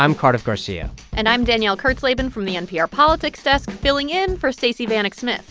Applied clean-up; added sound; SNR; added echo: none; none; none; none.